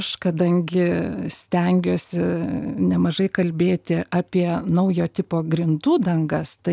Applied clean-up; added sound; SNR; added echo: none; none; none; none.